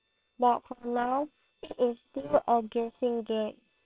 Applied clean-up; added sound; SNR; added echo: neural separator model SepFormer WHAM!.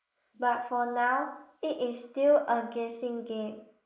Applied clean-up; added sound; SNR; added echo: neural mask model Resemble Enhance denoiser.